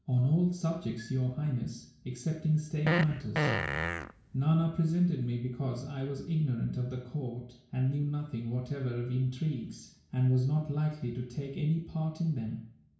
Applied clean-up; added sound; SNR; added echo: none; Fart; 1 dB; reverberation time 0.6 s.